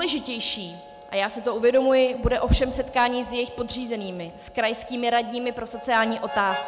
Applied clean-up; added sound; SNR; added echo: none; Harmonica; 16 dB; none.